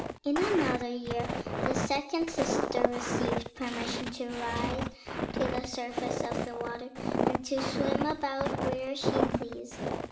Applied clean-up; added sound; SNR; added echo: none; Walk, footsteps; -1 dB; reverberation time 1.2 s.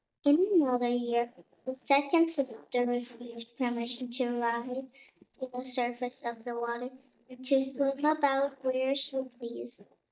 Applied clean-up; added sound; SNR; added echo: neural mask model DeepFilterNet 3.